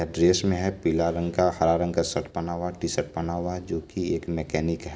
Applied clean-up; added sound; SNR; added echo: none; none; none; none.